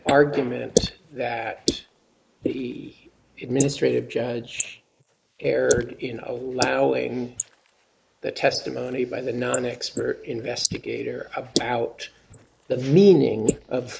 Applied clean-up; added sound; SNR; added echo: neural mask model Resemble Enhance denoiser.